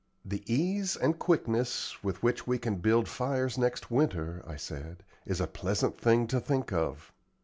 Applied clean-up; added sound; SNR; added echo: none; none; none; none.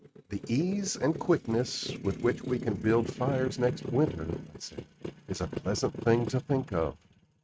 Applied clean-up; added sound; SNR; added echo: neural mask model RNNoise.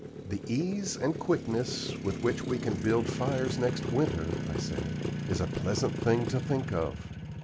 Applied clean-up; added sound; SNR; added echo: none; Motorcycle; 3 dB; none.